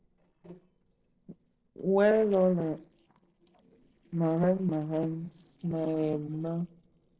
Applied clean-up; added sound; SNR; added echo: neural separator model SepFormer DNS4.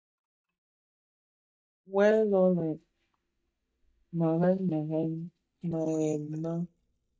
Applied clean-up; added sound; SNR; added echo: neural mask model DeepFilterNet 3.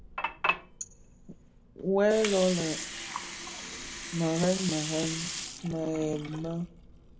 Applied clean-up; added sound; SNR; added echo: none; Water; 6 dB; reverberation time 0.5 s.